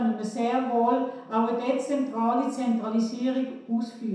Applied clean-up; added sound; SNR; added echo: none; none; none; reverberation time 0.7 s.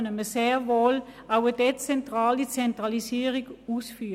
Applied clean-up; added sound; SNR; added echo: none; none; none; none.